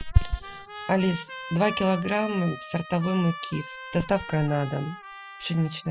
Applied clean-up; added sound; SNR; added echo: classical method spectral subtraction.